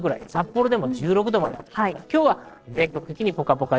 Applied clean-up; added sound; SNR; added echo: neural separator model SepFormer DNS4.